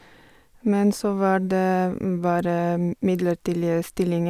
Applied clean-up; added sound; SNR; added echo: none; none; none; none.